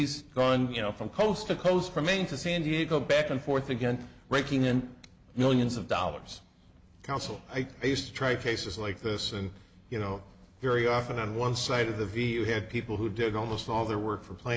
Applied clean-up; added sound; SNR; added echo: none; none; none; none.